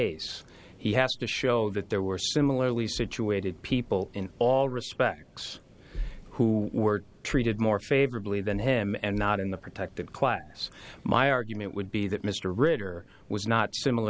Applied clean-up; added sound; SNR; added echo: none; none; none; none.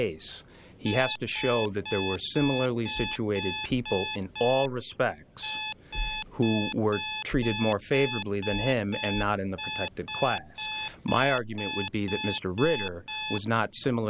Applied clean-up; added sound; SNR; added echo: none; Alarm; 6 dB; none.